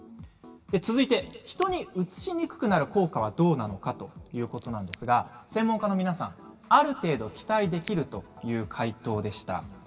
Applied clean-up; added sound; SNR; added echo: none; Scissors; 19 dB; reverberation time 2.7 s.